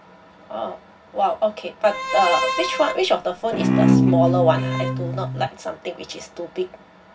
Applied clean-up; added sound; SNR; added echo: none; Bowed string instrument; -3 dB; reverberation time 0.4 s.